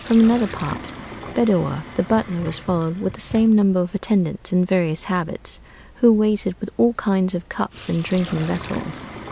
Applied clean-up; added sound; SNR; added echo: none; Sink (filling or washing); 16 dB; none.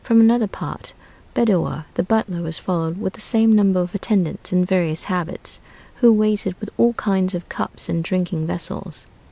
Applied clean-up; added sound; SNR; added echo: none; none; none; none.